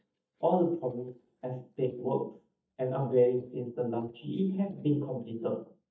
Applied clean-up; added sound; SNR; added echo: neural mask model DeepFilterNet 3.